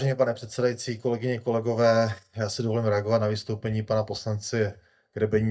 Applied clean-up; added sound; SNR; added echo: neural mask model DeepFilterNet 3.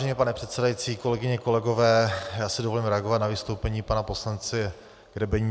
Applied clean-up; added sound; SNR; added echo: none; none; none; none.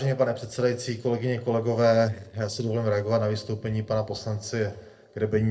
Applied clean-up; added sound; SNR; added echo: neural separator model SepFormer DNS4.